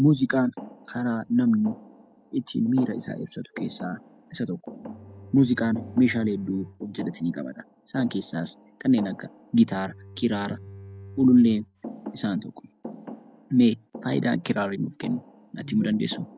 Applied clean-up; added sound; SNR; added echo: none; Thump, thud + Bowed string instrument; 17 dB; none.